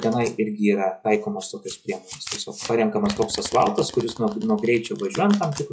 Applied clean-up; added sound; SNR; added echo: classical method log-MMSE.